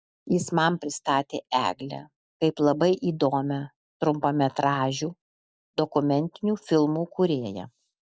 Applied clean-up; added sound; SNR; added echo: none; none; none; none.